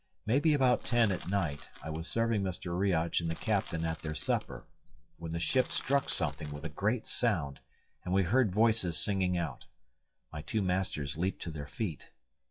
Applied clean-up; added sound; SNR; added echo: classical method WPE with log-MMSE.